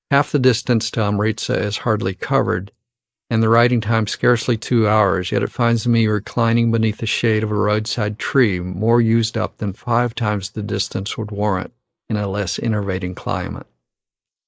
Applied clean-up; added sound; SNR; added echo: neural mask model Resemble Enhance denoiser.